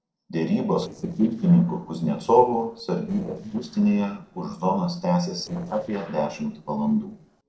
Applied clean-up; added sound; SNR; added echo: neural separator model SepFormer DNS4.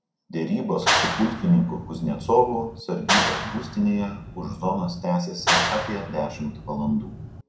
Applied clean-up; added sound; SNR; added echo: none; Clapping; 2 dB; reverberation time 0.4 s.